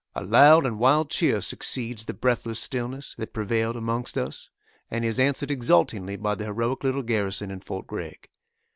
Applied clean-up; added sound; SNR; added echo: none; none; none; none.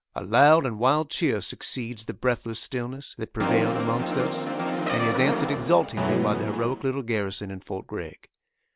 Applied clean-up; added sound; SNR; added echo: none; Brass instrument; 0 dB; none.